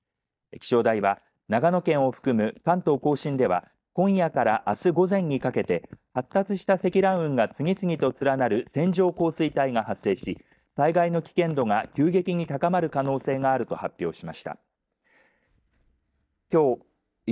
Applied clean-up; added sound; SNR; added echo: neural mask model DeepFilterNet 3.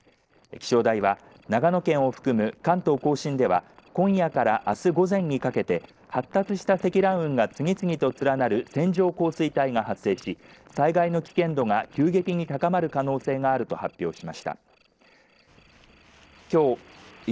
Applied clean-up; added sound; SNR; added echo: neural separator model SepFormer DNS4.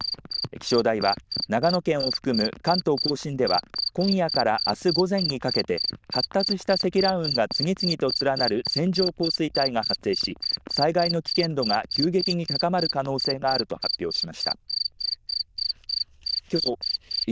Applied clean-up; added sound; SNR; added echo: neural diffusion model UNIVERSE++.